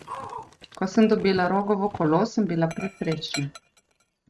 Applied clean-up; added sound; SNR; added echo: neural mask model RNNoise.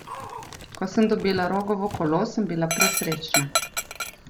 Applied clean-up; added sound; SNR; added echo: none; Dog; 4 dB; none.